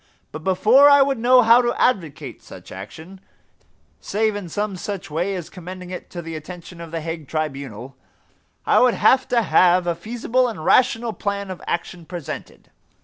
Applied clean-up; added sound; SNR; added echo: none; none; none; none.